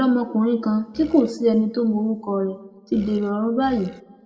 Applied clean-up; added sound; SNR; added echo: none; Burping, eructation; 19 dB; reverberation time 1.1 s.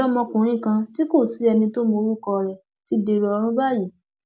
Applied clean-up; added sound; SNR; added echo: none; none; none; none.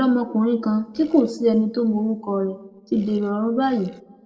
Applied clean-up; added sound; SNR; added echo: neural separator model SepFormer DNS4.